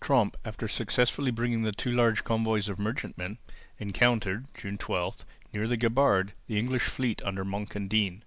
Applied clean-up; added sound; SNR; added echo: none; none; none; none.